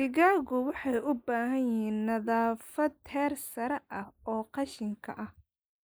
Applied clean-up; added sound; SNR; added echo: neural mask model Resemble Enhance denoiser.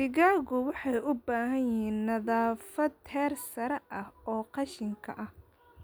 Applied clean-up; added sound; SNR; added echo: none; none; none; none.